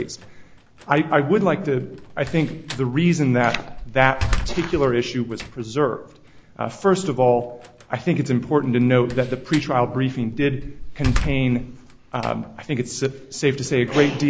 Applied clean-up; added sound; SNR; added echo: none; Slam; 10 dB; none.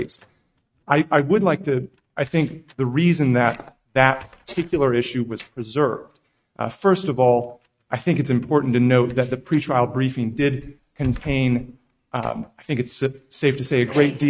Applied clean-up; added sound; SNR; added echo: neural mask model RNNoise.